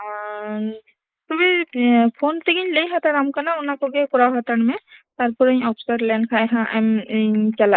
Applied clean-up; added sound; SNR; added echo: neural mask model Resemble Enhance denoiser.